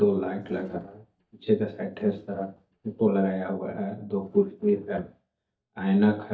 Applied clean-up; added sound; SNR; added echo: neural mask model DeepFilterNet 3.